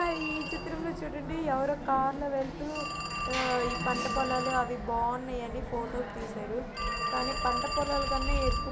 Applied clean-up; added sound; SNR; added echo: none; Telephone; 1 dB; none.